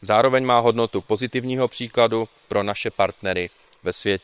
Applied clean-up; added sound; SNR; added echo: neural separator model SepFormer WHAM!.